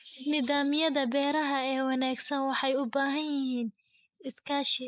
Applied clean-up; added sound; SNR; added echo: neural mask model Resemble Enhance denoiser.